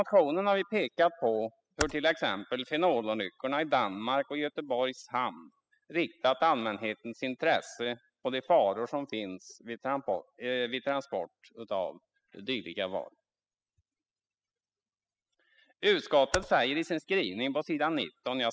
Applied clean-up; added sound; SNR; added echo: classical method spectral subtraction.